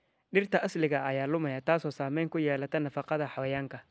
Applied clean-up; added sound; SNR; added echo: none; none; none; none.